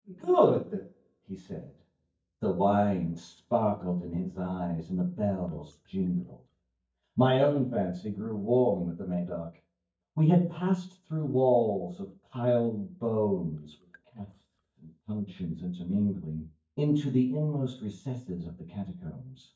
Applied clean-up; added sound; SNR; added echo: neural mask model DeepFilterNet 3.